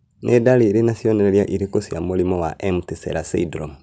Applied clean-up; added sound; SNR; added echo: none; none; none; none.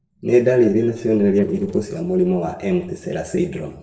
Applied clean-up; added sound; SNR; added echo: neural separator model SepFormer DNS4.